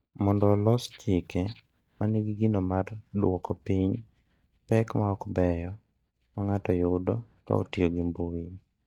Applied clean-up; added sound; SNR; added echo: neural mask model DeepFilterNet 3.